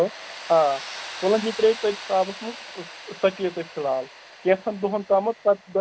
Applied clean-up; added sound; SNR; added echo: none; Tools; 15 dB; none.